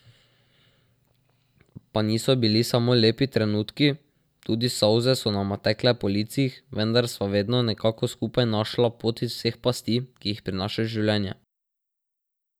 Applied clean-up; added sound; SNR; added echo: none; none; none; none.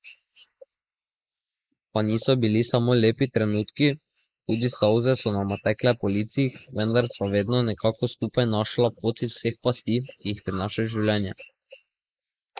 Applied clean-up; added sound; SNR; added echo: neural mask model Resemble Enhance denoiser.